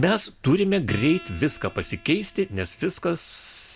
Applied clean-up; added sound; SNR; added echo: none; Acoustic guitar; 18 dB; none.